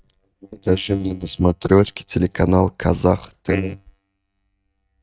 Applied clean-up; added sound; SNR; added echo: neural mask model DeepFilterNet 3.